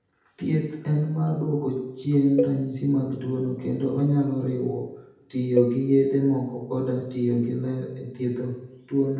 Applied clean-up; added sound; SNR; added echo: none; Cowbell; 9 dB; reverberation time 0.8 s.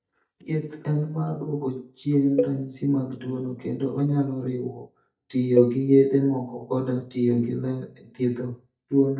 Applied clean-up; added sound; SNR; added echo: neural mask model DeepFilterNet 3.